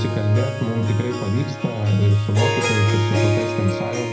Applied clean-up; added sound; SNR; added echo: none; Harp; 6 dB; reverberation time 0.4 s.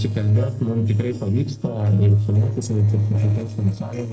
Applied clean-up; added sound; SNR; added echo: neural separator model SepFormer DNS4.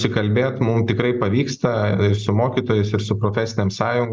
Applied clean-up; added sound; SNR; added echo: none; none; none; none.